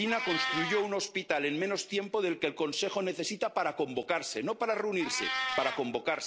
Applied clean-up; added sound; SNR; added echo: none; Meow; 8 dB; none.